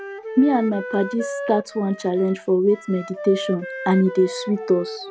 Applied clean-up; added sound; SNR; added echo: none; Wind instrument, woodwind instrument; 11 dB; none.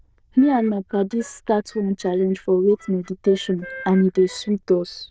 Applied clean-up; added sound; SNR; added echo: neural diffusion model UNIVERSE++.